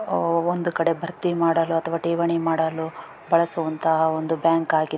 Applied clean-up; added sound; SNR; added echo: none; none; none; none.